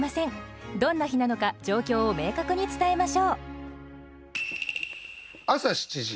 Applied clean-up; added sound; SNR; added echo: none; none; none; none.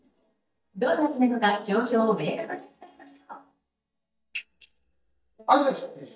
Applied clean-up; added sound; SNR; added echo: neural mask model DeepFilterNet 3.